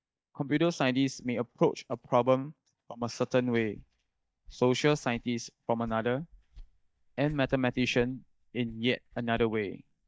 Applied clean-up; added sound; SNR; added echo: neural mask model DeepFilterNet 3.